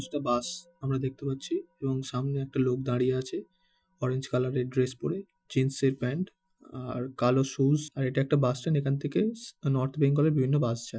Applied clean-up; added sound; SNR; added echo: classical method Wiener filter.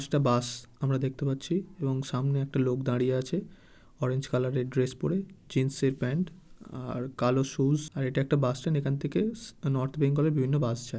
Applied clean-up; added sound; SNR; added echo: none; none; none; none.